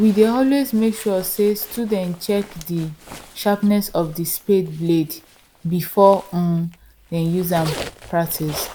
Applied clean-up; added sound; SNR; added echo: none; Zipper (clothing); 18 dB; none.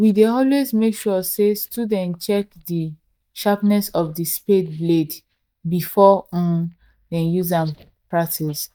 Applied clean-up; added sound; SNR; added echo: neural mask model DeepFilterNet 3.